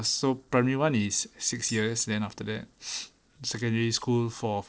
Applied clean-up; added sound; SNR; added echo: neural separator model SepFormer DNS4.